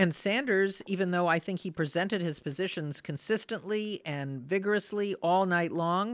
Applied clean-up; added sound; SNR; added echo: none; none; none; none.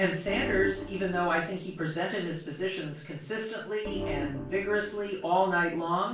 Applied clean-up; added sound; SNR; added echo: none; Organ; 8 dB; reverberation time 0.3 s.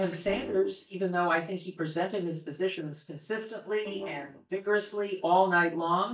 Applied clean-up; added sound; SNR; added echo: neural mask model DeepFilterNet 3.